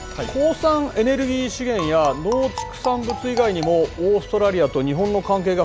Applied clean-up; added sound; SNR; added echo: none; Marimba, xylophone; 12 dB; none.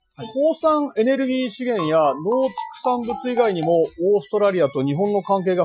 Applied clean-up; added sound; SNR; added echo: classical method Wiener filter.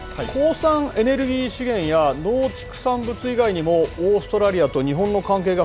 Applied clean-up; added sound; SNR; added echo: none; none; none; none.